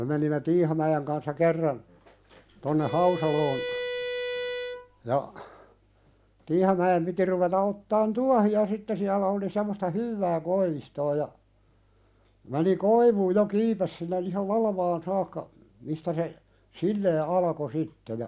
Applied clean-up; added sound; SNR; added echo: none; Bowed string instrument; 7 dB; none.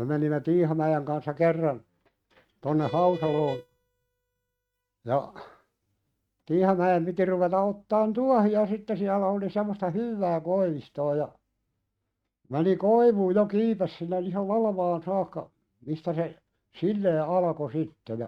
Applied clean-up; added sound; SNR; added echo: neural mask model RNNoise.